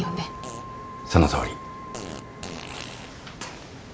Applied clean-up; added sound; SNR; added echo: none; Keyboard (musical) + Fart; 10 dB; none.